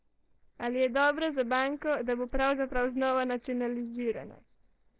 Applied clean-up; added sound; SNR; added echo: neural separator model SepFormer DNS4.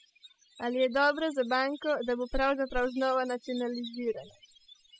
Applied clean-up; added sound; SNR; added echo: classical method spectral subtraction.